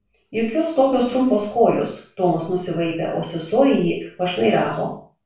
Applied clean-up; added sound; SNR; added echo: none; none; none; reverberation time 0.4 s.